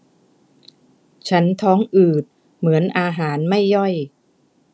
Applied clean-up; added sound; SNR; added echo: none; none; none; none.